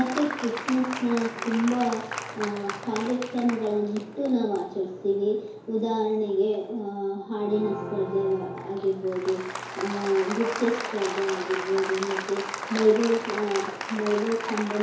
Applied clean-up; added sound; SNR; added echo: none; Applause; 9 dB; reverberation time 2.4 s.